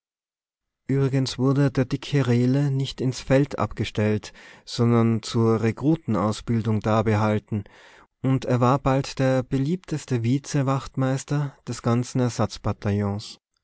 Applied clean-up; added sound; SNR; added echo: none; none; none; none.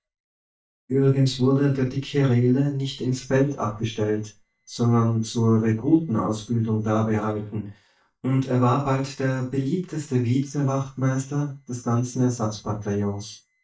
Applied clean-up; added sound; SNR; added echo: neural mask model DeepFilterNet 3.